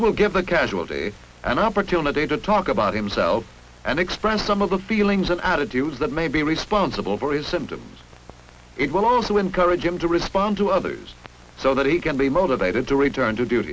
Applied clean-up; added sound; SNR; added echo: none; none; none; none.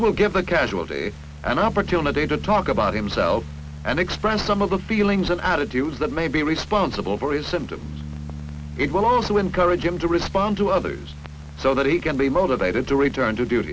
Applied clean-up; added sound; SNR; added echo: none; Bass guitar; 13 dB; none.